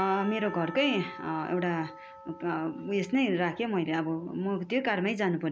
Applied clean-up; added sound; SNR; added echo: none; Church bell / Percussion; 17 dB; none.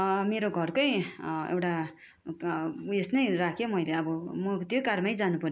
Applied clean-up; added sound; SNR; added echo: none; none; none; none.